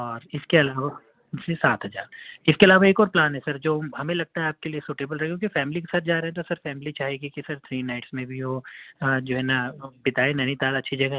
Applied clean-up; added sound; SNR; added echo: none; none; none; none.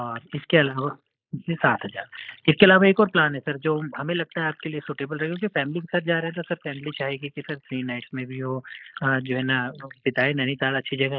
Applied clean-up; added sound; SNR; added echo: neural mask model Resemble Enhance denoiser.